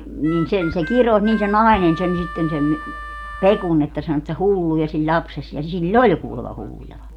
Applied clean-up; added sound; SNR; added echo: none; Harmonica; 14 dB; none.